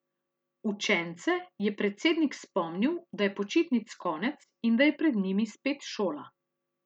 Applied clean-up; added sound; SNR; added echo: none; none; none; none.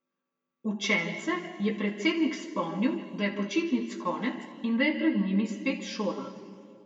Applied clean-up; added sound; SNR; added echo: none; none; none; reverberation time 1.7 s.